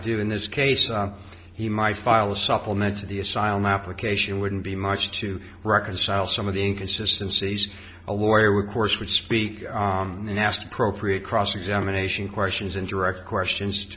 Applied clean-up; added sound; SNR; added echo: none; Water / Splash, splatter; 19 dB; none.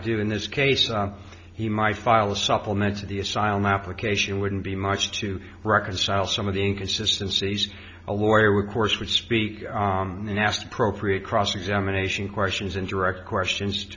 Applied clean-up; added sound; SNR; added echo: none; none; none; none.